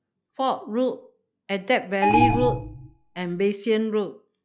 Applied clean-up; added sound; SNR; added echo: classical method log-MMSE.